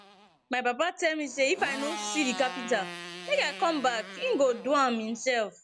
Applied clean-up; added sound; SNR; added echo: none; Motorcycle; 13 dB; none.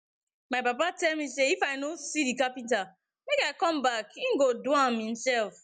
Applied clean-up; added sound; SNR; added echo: none; none; none; none.